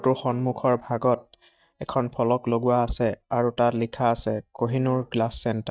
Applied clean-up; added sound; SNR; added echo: neural mask model DeepFilterNet 3.